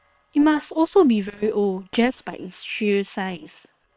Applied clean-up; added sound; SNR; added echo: neural separator model SepFormer WHAM!.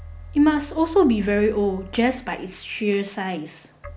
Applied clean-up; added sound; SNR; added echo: none; Keyboard (musical); 18 dB; none.